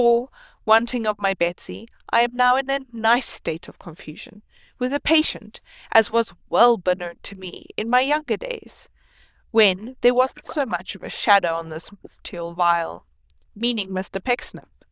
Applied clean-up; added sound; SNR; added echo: neural diffusion model UNIVERSE++.